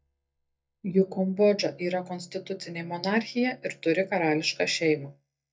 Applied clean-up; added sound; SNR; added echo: neural mask model DeepFilterNet 3.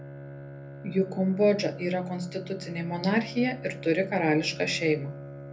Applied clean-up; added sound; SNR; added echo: none; Bowed string instrument; 13 dB; reverberation time 0.3 s.